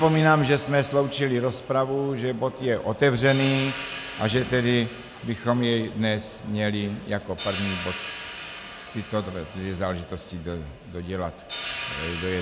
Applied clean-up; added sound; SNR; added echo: none; Hi-hat; 11 dB; none.